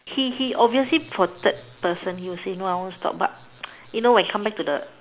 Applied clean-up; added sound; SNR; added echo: none; none; none; none.